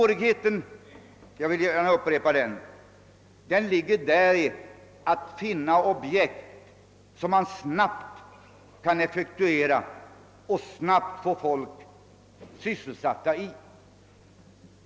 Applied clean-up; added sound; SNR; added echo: none; none; none; none.